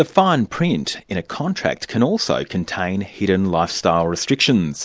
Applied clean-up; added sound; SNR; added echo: none; none; none; none.